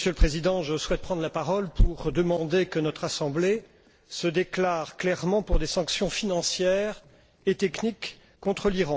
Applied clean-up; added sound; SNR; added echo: neural separator model SepFormer DNS4.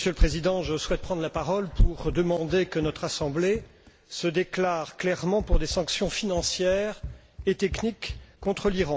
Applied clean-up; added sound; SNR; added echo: none; Run; 17 dB; none.